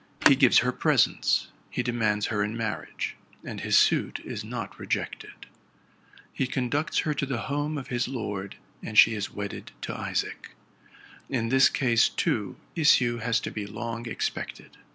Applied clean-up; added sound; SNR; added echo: none; Telephone; 3 dB; none.